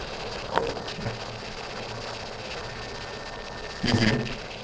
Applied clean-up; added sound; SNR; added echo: neural separator model SepFormer DNS4.